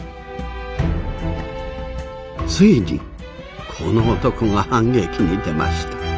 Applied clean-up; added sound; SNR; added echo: none; none; none; none.